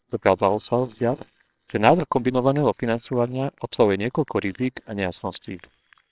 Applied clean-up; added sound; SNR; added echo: neural separator model SepFormer WHAMR!.